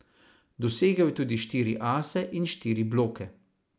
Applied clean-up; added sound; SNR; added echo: none; none; none; none.